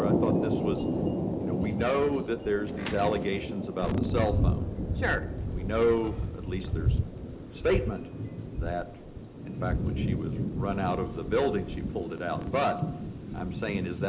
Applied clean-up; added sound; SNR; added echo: none; Thunder; -1 dB; reverberation time 0.3 s.